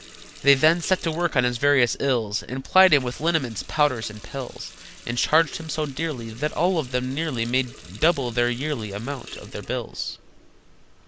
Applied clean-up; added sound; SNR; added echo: none; Water tap, faucet; 20 dB; none.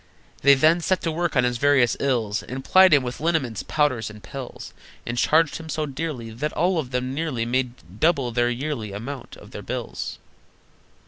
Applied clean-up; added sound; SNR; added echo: none; none; none; none.